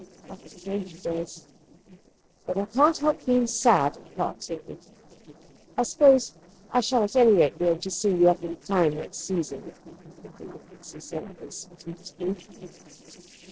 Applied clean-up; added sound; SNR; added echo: neural separator model SepFormer DNS4.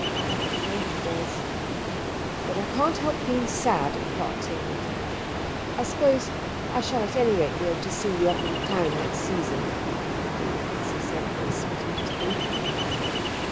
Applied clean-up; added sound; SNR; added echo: none; Ocean; -1 dB; none.